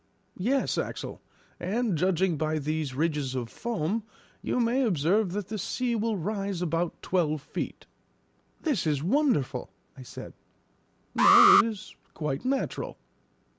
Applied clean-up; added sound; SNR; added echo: none; Alarm; -4 dB; none.